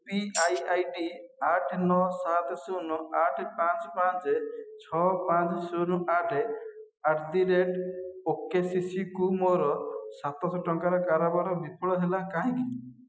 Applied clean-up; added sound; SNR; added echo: classical method Wiener filter.